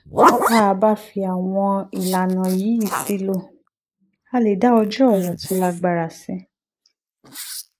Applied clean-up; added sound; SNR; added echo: neural mask model Resemble Enhance denoiser.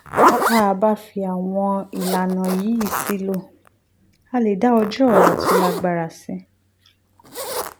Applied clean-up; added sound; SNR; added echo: none; Zipper (clothing); 2 dB; none.